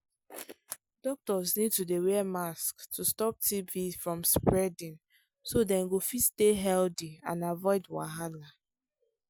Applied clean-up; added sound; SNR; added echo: none; none; none; none.